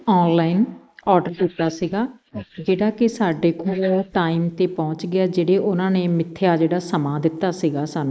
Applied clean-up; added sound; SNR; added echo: neural mask model Resemble Enhance denoiser.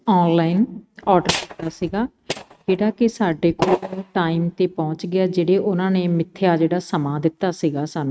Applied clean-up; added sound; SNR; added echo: neural mask model RNNoise.